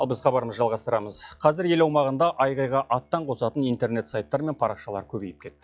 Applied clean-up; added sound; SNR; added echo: classical method log-MMSE.